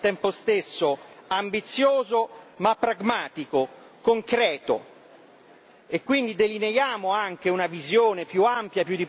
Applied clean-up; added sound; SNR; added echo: none; none; none; none.